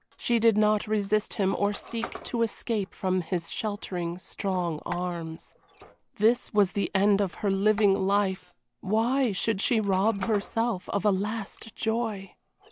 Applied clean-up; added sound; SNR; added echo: none; Squeak; 20 dB; none.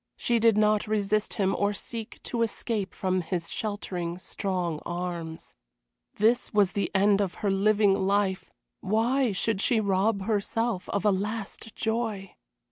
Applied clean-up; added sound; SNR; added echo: none; none; none; none.